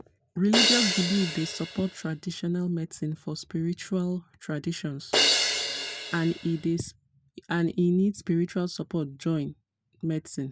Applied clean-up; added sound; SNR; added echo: none; Crash cymbal; -2 dB; none.